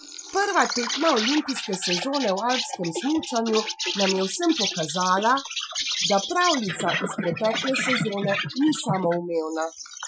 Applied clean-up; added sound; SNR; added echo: classical method Wiener filter.